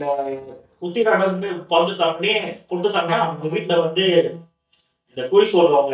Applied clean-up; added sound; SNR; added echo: neural mask model DeepFilterNet 3.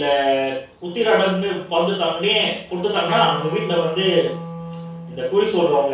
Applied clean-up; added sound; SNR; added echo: none; Wind instrument, woodwind instrument; 11 dB; reverberation time 0.4 s.